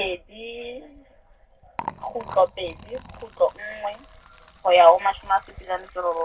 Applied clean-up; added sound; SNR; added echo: none; Liquid; 19 dB; reverberation time 0.4 s.